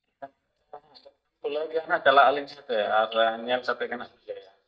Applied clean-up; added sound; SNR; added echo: neural mask model DeepFilterNet 3.